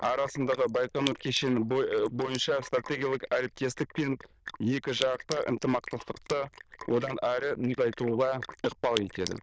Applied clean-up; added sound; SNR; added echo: neural diffusion model UNIVERSE++.